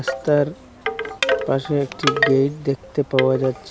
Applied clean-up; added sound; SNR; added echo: none; Wind chime / Wood; 4 dB; none.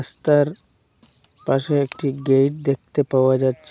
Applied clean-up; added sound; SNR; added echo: none; none; none; none.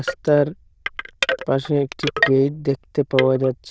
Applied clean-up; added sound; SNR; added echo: neural diffusion model UNIVERSE++.